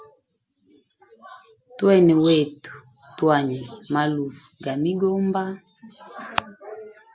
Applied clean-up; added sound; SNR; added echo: none; none; none; none.